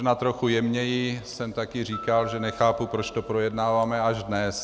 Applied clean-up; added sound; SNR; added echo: none; Piano; 19 dB; none.